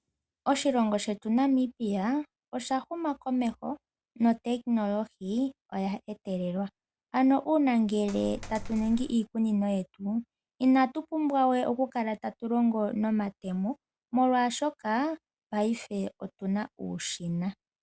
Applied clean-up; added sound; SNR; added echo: none; Coin (dropping); 11 dB; none.